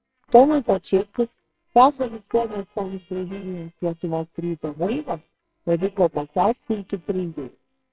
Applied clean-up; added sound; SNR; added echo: neural separator model SepFormer WHAMR!.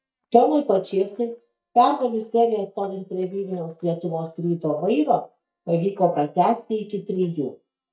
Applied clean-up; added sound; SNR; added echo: neural mask model DeepFilterNet 3.